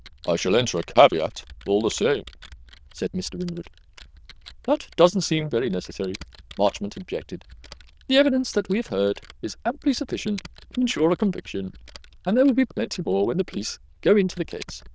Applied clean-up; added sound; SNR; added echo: neural diffusion model UNIVERSE++.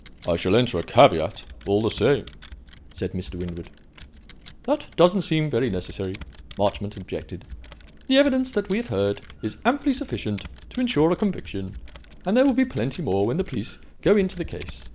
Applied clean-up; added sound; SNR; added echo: none; Computer keyboard; 19 dB; none.